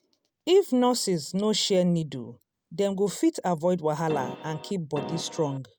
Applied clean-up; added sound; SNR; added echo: none; Keyboard (musical); 11 dB; none.